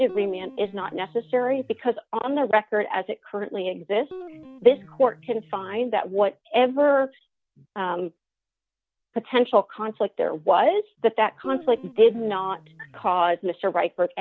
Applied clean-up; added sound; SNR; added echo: none; Guitar; 19 dB; none.